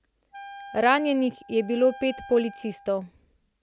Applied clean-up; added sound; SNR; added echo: none; Wind instrument, woodwind instrument; 18 dB; none.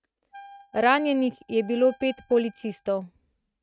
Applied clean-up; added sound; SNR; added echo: neural mask model RNNoise.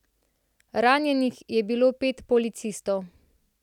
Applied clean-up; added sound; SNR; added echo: none; none; none; none.